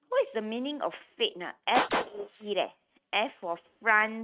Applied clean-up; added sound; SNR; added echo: neural mask model RNNoise.